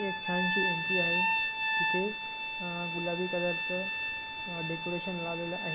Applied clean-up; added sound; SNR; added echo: none; Bowed string instrument; -5 dB; none.